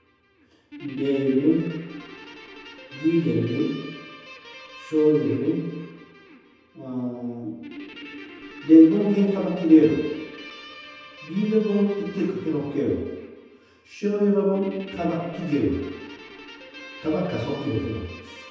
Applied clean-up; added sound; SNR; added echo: none; Guitar; 18 dB; reverberation time 1.1 s.